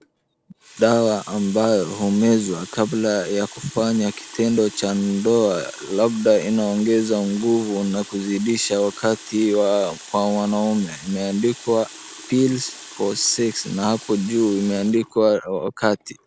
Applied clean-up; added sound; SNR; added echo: none; Water tap, faucet; 19 dB; none.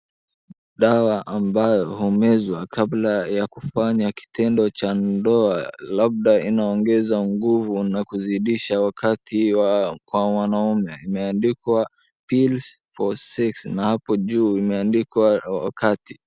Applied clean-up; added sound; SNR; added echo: none; none; none; none.